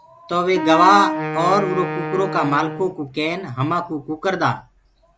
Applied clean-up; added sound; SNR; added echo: none; Wind instrument, woodwind instrument; 5 dB; none.